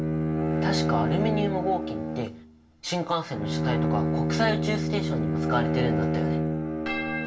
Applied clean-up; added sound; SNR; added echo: none; Bowed string instrument; -4 dB; reverberation time 0.2 s.